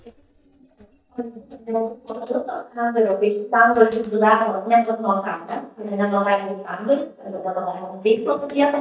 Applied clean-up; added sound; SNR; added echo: neural mask model DeepFilterNet 3.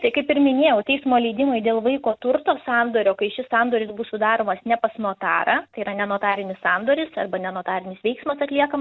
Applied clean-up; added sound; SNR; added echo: none; none; none; none.